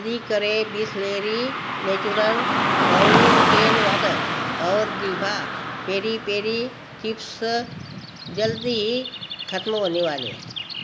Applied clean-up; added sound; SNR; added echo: none; Car passing by / Traffic noise, roadway noise; -2 dB; none.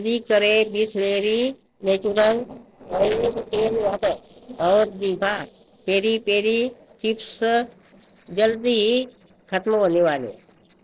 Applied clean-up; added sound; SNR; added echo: neural separator model SepFormer DNS4.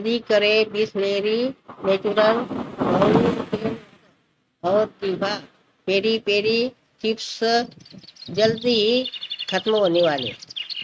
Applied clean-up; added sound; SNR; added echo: neural mask model RNNoise.